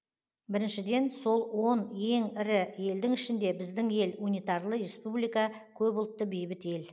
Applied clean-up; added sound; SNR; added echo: none; none; none; none.